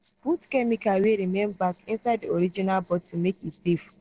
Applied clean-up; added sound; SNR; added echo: neural separator model SepFormer DNS4.